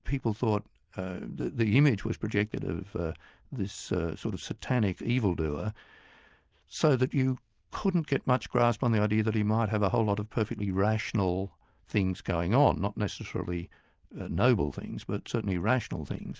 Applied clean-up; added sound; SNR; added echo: none; none; none; none.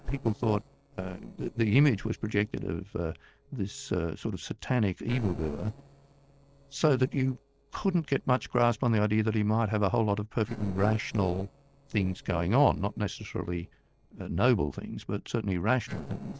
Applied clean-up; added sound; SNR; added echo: neural separator model SepFormer DNS4.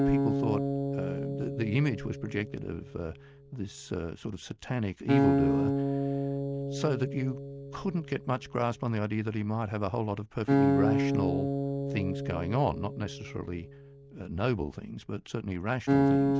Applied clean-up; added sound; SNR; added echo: none; Acoustic guitar; -2 dB; none.